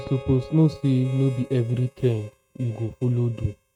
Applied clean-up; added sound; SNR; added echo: neural mask model RNNoise.